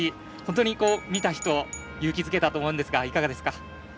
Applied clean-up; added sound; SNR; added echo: none; Glass / Bell; 13 dB; none.